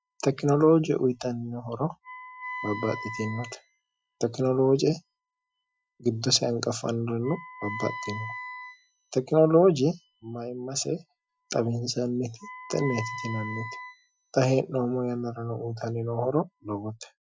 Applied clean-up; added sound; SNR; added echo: classical method Wiener filter.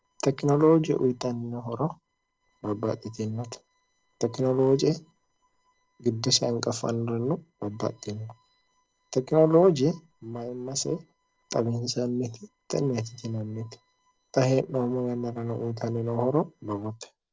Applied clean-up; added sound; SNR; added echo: neural separator model SepFormer DNS4.